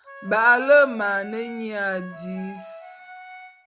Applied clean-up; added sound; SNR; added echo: none; Wind instrument, woodwind instrument; 19 dB; none.